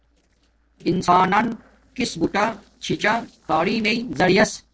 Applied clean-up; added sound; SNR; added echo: neural separator model SepFormer DNS4.